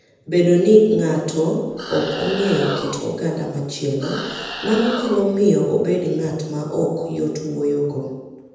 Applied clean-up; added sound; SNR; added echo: none; Animal; 11 dB; reverberation time 1.1 s.